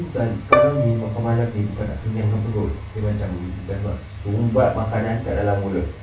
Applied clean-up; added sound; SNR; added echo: none; Bowed string instrument; 3 dB; reverberation time 0.3 s.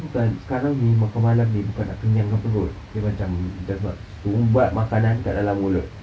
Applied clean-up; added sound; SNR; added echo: none; none; none; none.